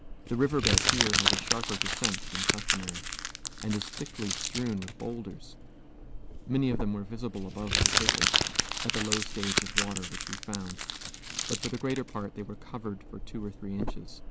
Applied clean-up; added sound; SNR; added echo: none; Crumpling, crinkling; -3 dB; none.